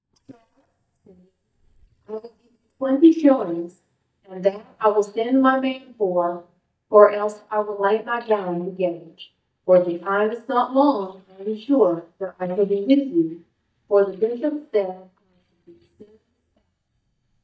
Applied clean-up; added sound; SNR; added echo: neural mask model DeepFilterNet 3.